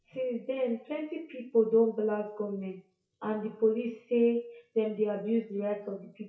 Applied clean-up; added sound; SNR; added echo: classical method WPE with log-MMSE.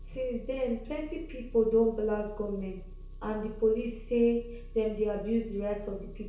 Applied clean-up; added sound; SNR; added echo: none; Engine; 13 dB; reverberation time 0.6 s.